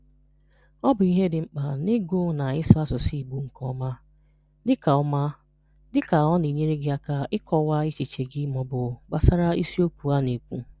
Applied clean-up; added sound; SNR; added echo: none; none; none; none.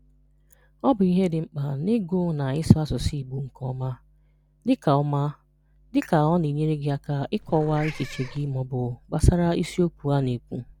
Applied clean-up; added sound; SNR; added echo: none; Meow / Purr; 14 dB; none.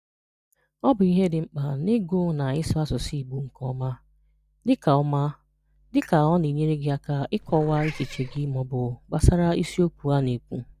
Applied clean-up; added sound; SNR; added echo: neural mask model DeepFilterNet 3.